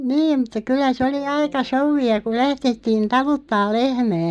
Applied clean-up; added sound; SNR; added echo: neural mask model DeepFilterNet 3.